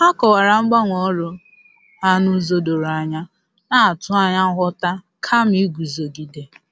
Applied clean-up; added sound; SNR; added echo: none; none; none; none.